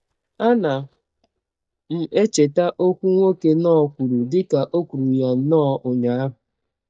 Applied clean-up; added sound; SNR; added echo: neural mask model DeepFilterNet 3.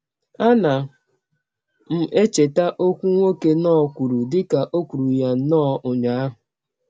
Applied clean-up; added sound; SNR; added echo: none; none; none; none.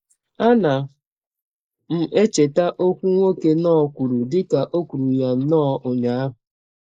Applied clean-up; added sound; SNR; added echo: neural mask model Resemble Enhance denoiser.